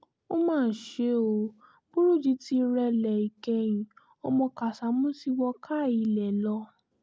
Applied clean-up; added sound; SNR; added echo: none; none; none; none.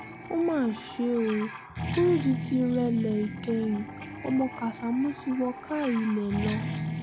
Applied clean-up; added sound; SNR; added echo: none; Guitar; 8 dB; none.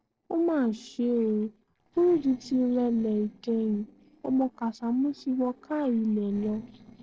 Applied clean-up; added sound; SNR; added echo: neural separator model SepFormer DNS4.